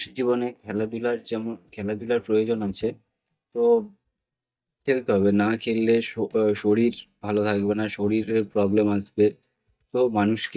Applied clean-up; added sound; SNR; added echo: neural mask model DeepFilterNet 3.